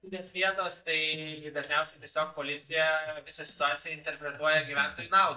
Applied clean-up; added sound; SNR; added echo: neural mask model DeepFilterNet 3.